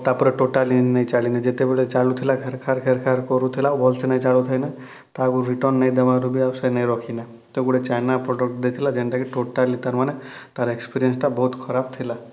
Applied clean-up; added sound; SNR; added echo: none; none; none; none.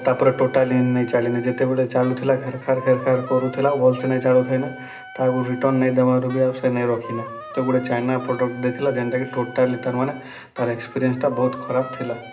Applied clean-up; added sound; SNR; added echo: none; Wind instrument, woodwind instrument; 17 dB; reverberation time 0.2 s.